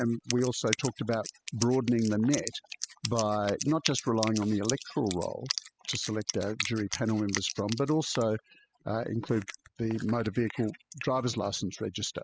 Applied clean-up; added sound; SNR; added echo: classical method spectral subtraction.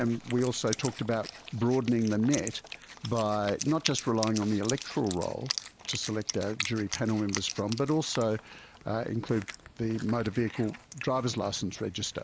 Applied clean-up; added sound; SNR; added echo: neural mask model Resemble Enhance denoiser.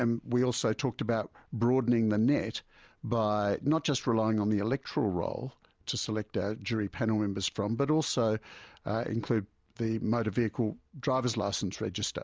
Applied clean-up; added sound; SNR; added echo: none; none; none; none.